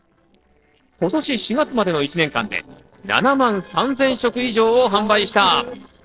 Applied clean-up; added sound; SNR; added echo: neural separator model SepFormer DNS4.